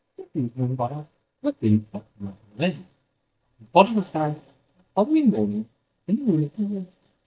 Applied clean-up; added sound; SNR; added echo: neural mask model DeepFilterNet 3.